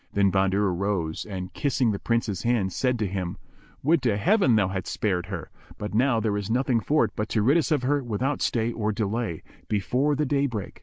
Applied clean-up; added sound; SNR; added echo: none; none; none; none.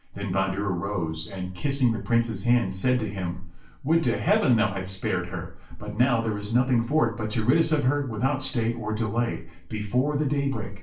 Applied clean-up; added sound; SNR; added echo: none; none; none; reverberation time 0.4 s.